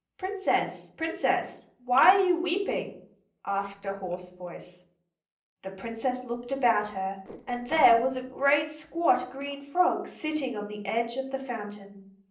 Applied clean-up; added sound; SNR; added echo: neural separator model SepFormer DNS4.